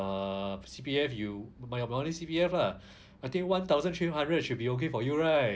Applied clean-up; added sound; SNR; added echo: none; none; none; none.